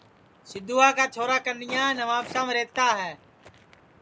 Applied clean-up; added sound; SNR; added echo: none; Walk, footsteps; 19 dB; none.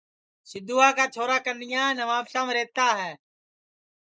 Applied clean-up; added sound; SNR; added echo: neural mask model Resemble Enhance denoiser.